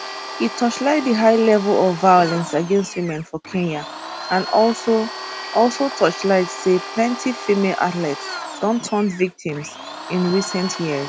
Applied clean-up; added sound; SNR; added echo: none; Domestic sounds, home sounds; 12 dB; none.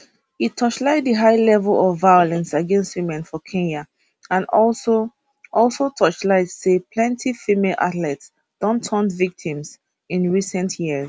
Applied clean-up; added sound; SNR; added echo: none; none; none; none.